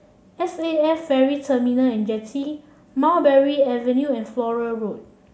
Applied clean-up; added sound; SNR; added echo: none; none; none; none.